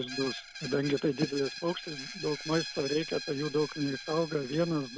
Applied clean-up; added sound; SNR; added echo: none; Screech; 10 dB; none.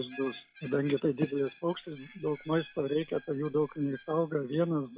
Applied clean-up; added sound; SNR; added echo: classical method log-MMSE.